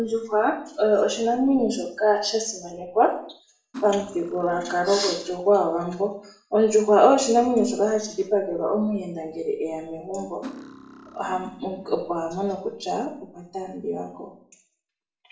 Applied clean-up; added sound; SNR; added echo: none; Cutlery, silverware; 19 dB; reverberation time 0.5 s.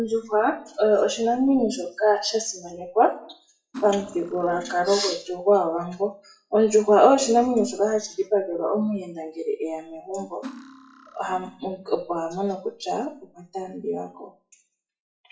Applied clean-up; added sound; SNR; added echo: classical method WPE with log-MMSE.